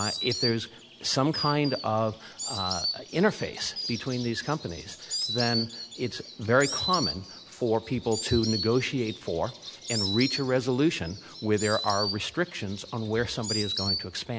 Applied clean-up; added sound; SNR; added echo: none; Insect; 7 dB; none.